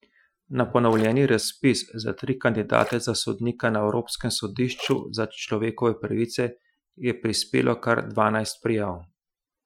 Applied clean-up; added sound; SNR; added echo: classical method Wiener filter.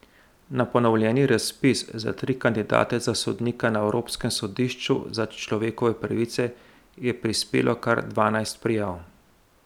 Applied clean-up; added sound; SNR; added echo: none; none; none; none.